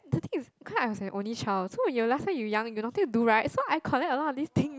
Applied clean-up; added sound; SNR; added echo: none; none; none; none.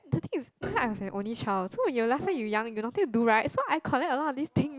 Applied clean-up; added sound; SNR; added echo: none; Bowed string instrument + Piano; 16 dB; none.